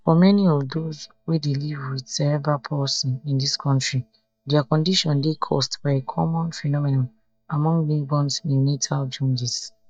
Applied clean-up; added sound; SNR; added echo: neural mask model DeepFilterNet 3.